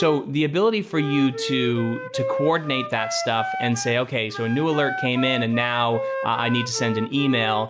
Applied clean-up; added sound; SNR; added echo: none; Wind instrument, woodwind instrument; 8 dB; none.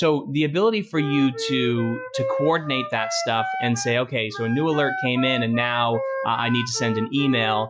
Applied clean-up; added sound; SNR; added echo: classical method Wiener filter.